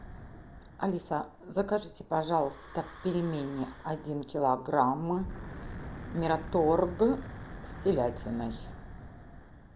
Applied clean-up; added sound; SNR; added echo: none; Wind / Breathing; 13 dB; none.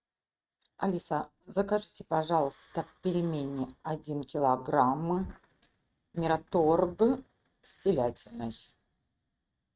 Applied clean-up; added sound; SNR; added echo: neural mask model RNNoise.